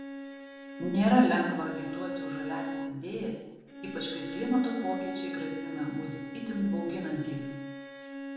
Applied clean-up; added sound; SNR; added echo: none; Bowed string instrument; 8 dB; reverberation time 0.9 s.